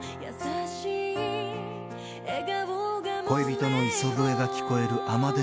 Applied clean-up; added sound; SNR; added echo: none; none; none; none.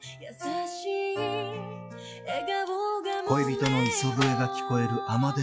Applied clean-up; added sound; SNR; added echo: classical method log-MMSE.